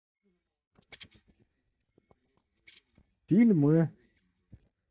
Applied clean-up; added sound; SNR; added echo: neural mask model DeepFilterNet 3.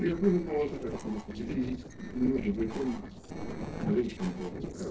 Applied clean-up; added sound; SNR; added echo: neural separator model SepFormer DNS4.